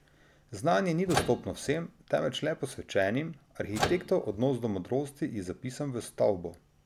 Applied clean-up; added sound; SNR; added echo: none; Microwave oven; 5 dB; none.